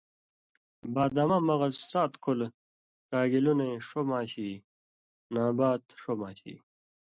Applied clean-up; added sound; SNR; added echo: none; none; none; none.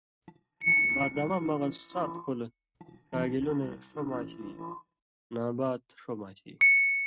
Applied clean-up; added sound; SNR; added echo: neural mask model RNNoise.